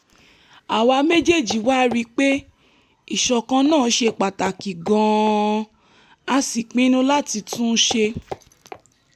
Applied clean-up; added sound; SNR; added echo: none; Walk, footsteps; 18 dB; none.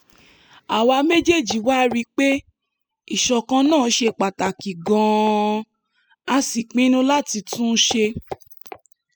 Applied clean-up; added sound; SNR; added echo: classical method spectral subtraction.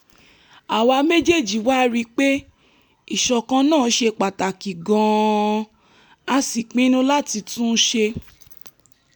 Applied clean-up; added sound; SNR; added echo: none; none; none; none.